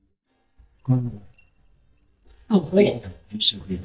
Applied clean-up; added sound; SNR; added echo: neural mask model DeepFilterNet 3.